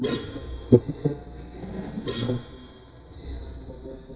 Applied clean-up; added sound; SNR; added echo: neural mask model DeepFilterNet 3.